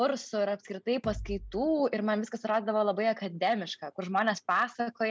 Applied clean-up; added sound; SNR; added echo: none; Bass drum; 14 dB; none.